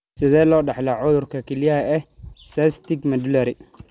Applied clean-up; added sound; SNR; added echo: none; none; none; none.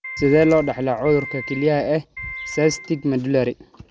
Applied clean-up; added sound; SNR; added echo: none; Piano; 13 dB; none.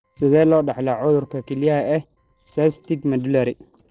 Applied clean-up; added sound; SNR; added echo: neural separator model SepFormer DNS4.